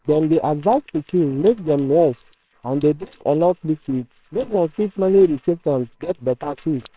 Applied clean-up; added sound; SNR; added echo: neural separator model SepFormer WHAMR!.